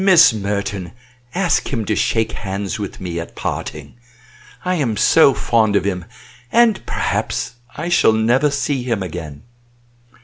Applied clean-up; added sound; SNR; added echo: none; none; none; none.